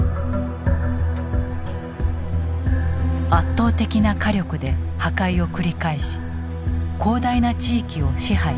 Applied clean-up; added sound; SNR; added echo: none; none; none; none.